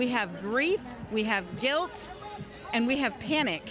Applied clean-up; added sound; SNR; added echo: none; none; none; none.